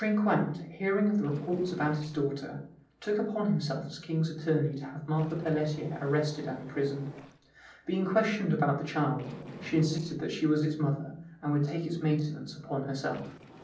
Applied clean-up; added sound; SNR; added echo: neural separator model SepFormer DNS4.